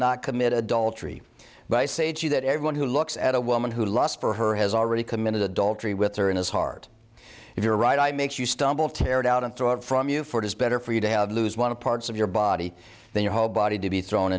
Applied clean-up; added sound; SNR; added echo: none; none; none; none.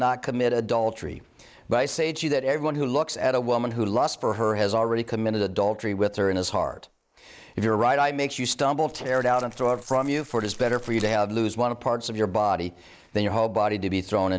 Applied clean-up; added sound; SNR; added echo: neural mask model Resemble Enhance denoiser.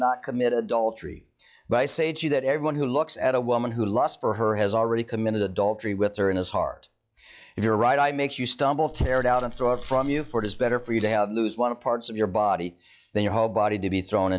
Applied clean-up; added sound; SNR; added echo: classical method log-MMSE.